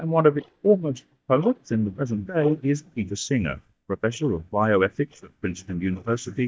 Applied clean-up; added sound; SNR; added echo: neural mask model DeepFilterNet 3.